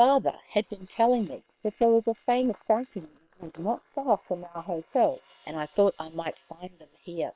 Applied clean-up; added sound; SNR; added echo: neural separator model SepFormer WHAM!.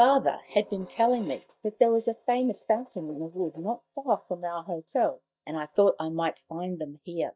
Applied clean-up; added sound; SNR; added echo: neural mask model DeepFilterNet 3.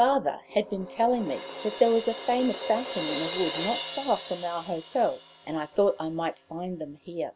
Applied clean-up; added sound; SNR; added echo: none; Crash cymbal; 11 dB; none.